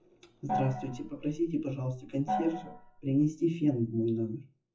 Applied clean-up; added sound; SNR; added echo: classical method WPE with log-MMSE.